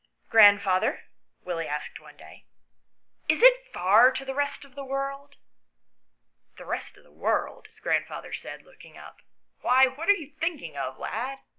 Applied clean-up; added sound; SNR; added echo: none; none; none; none.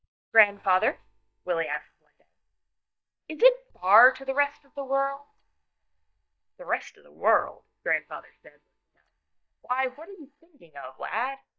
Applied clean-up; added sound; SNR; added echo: neural mask model DeepFilterNet 3.